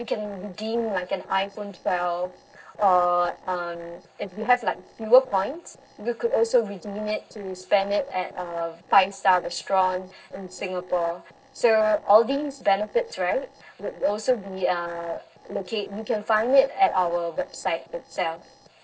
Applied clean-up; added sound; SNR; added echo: neural separator model SepFormer DNS4.